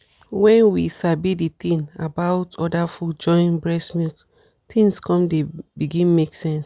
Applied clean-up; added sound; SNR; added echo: none; none; none; none.